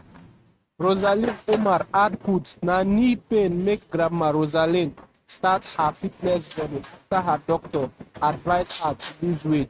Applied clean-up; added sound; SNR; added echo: neural mask model RNNoise.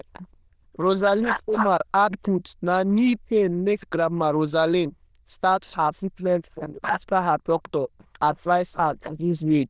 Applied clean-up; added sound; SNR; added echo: neural diffusion model UNIVERSE++.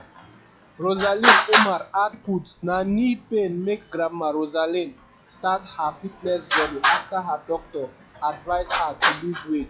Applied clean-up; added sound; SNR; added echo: classical method log-MMSE.